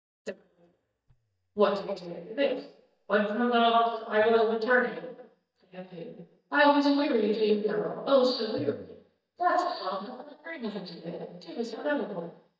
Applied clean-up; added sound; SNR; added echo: neural mask model DeepFilterNet 3.